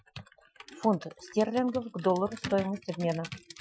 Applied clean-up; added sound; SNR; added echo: classical method Wiener filter.